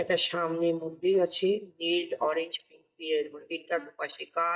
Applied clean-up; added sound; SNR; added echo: neural mask model DeepFilterNet 3.